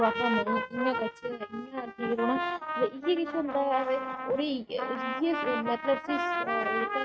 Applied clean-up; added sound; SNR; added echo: neural mask model RNNoise.